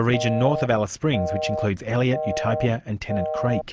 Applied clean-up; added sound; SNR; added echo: none; Telephone; 5 dB; none.